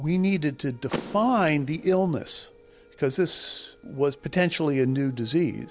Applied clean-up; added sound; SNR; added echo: none; Door / Car; 18 dB; none.